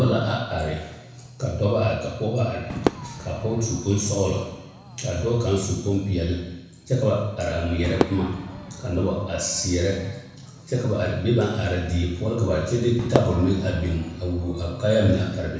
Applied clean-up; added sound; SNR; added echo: none; Crowd / Fireworks; 12 dB; reverberation time 1.0 s.